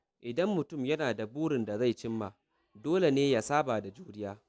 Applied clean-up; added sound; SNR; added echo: none; none; none; none.